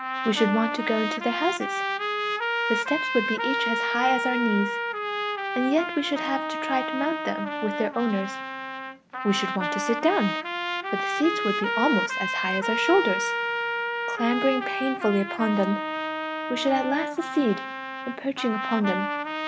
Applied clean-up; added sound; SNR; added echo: none; Trumpet; 2 dB; none.